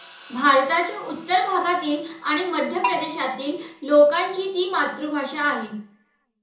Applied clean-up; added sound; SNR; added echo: none; Bell; 11 dB; reverberation time 0.6 s.